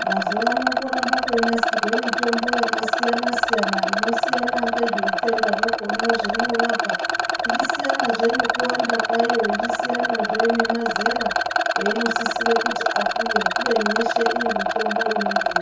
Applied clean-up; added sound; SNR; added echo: none; Rattle; -4 dB; reverberation time 0.3 s.